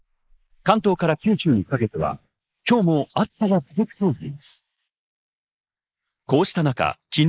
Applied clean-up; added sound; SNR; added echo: neural mask model Resemble Enhance denoiser.